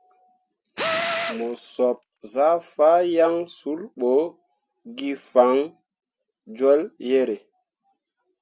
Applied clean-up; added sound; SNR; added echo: none; Tools; 5 dB; none.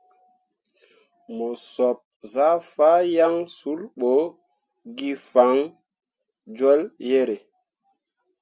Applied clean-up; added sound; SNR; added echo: none; none; none; none.